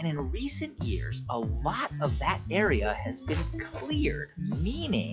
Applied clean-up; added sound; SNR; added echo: classical method log-MMSE.